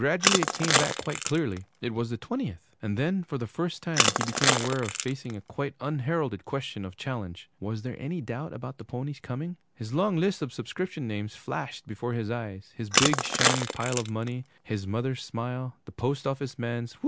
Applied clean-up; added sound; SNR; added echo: none; Crushing; -3 dB; none.